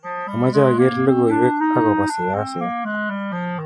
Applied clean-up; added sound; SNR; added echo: classical method spectral subtraction.